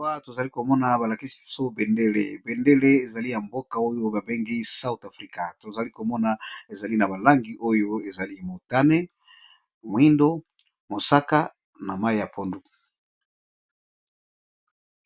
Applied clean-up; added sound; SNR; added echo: none; none; none; none.